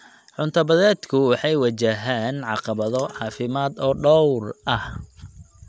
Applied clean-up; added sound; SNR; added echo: none; none; none; none.